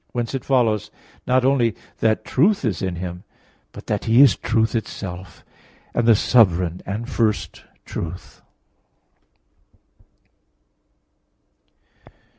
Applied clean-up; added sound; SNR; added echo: none; none; none; none.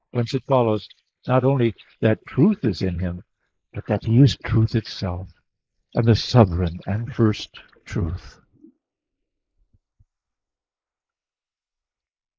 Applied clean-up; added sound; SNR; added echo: neural mask model Resemble Enhance denoiser.